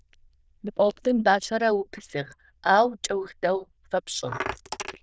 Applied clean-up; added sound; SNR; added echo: neural diffusion model UNIVERSE++.